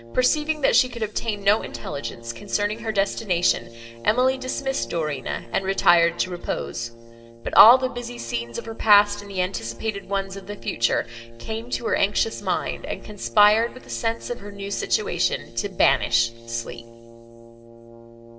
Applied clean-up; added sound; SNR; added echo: none; Brass instrument; 18 dB; reverberation time 0.9 s.